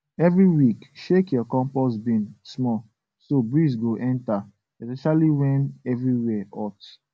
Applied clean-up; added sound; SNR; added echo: none; none; none; none.